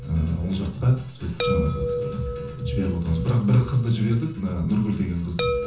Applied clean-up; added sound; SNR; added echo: none; Chime; 8 dB; reverberation time 0.6 s.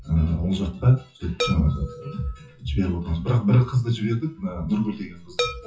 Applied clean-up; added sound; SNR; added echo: classical method WPE with log-MMSE.